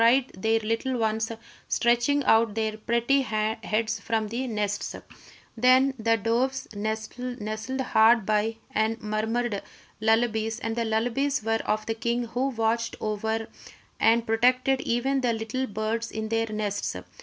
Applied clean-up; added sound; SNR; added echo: none; none; none; none.